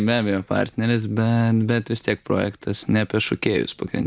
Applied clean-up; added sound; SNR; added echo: none; none; none; none.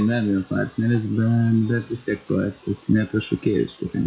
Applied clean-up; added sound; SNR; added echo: classical method WPE with log-MMSE.